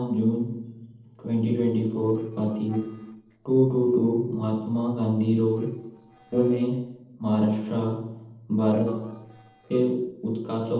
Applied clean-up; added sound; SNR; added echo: neural separator model SepFormer DNS4.